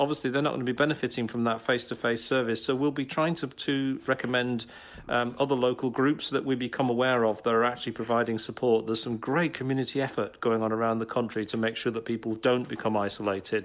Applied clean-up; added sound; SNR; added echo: none; none; none; none.